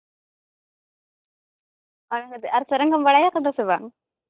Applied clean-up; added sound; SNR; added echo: neural mask model DeepFilterNet 3.